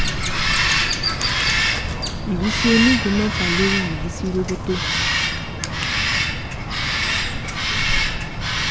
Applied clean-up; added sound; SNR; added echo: none; Bird vocalization, bird call, bird song; -4 dB; none.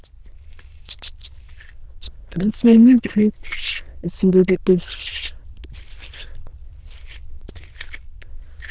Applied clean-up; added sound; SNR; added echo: neural diffusion model UNIVERSE++.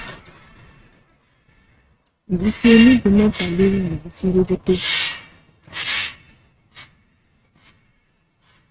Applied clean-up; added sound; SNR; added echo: neural mask model RNNoise.